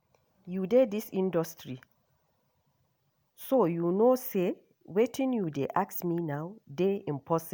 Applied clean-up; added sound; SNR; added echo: none; none; none; none.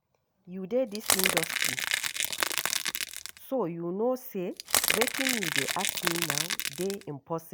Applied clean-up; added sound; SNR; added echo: none; Crackle / Crushing; -5 dB; none.